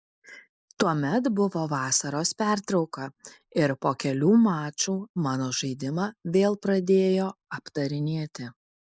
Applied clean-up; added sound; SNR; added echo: neural mask model Resemble Enhance denoiser.